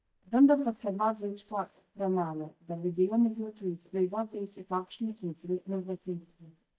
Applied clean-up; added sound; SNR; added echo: neural mask model DeepFilterNet 3.